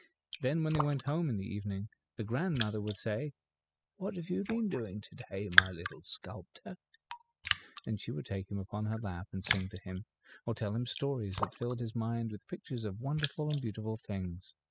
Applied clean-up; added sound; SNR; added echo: classical method spectral subtraction.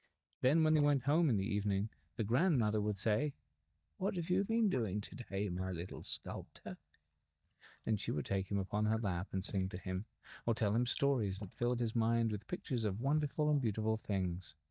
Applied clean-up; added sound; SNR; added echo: neural mask model DeepFilterNet 3.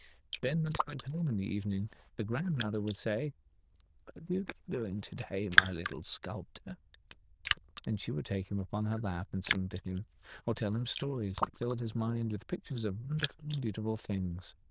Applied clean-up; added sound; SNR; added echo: neural diffusion model UNIVERSE++.